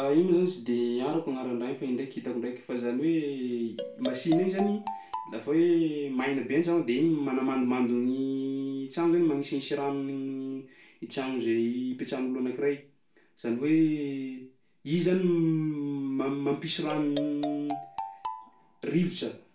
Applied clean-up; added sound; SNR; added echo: none; Marimba, xylophone; 9 dB; reverberation time 0.3 s.